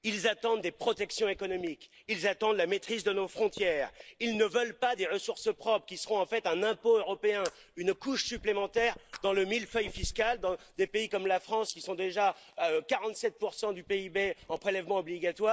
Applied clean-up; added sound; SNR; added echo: neural mask model Resemble Enhance denoiser.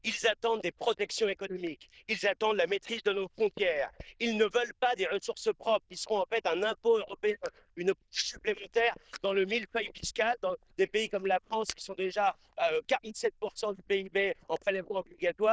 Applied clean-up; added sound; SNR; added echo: neural diffusion model UNIVERSE++.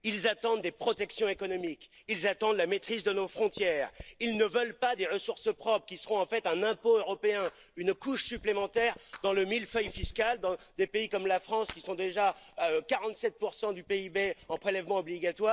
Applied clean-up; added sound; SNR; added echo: neural separator model SepFormer DNS4.